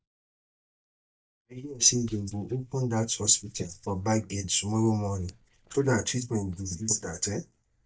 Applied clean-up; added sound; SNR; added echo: neural mask model DeepFilterNet 3.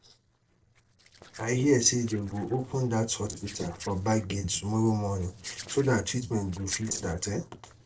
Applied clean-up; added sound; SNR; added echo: neural separator model SepFormer DNS4.